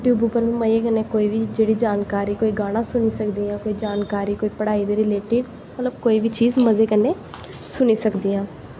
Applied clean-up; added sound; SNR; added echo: none; none; none; none.